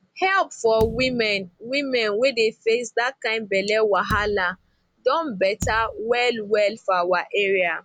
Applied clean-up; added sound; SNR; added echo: none; Bass drum; 15 dB; none.